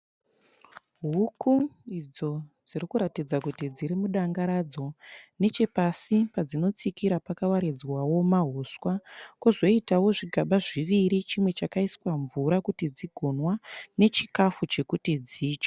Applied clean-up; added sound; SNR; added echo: none; none; none; none.